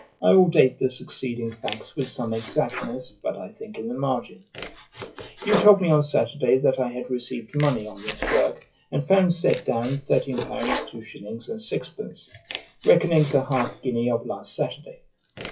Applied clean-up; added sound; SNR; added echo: classical method WPE with log-MMSE.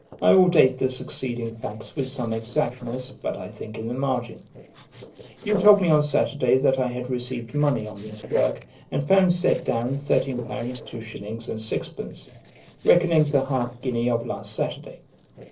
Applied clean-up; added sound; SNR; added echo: neural separator model SepFormer DNS4.